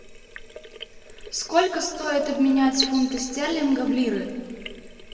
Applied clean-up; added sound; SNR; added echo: none; Sink (filling or washing); 17 dB; reverberation time 1.8 s.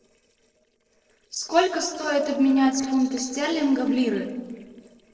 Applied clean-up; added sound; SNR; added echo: neural separator model SepFormer DNS4.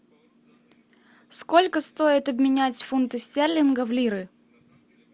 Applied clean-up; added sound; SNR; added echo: none; none; none; none.